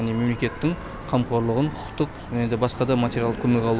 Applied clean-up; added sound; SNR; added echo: none; none; none; none.